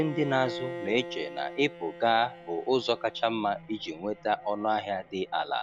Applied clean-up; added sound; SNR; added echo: none; Bowed string instrument; 13 dB; none.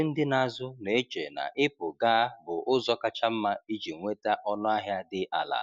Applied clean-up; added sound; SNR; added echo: none; none; none; none.